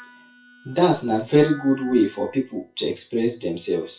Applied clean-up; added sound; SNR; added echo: classical method WPE with log-MMSE.